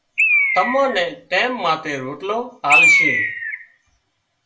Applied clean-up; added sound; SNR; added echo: none; Bird; -3 dB; reverberation time 0.2 s.